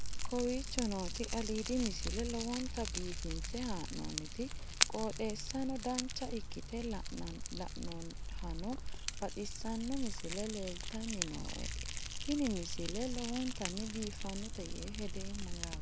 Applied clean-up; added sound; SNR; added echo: none; Fire; -1 dB; none.